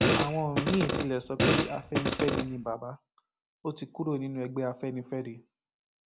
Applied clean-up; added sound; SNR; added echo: none; Fart; -4 dB; none.